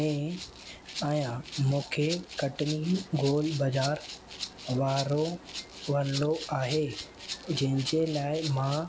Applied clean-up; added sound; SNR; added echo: none; Rattle (instrument); 12 dB; none.